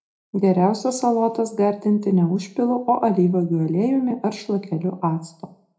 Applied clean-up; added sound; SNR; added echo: none; none; none; reverberation time 0.4 s.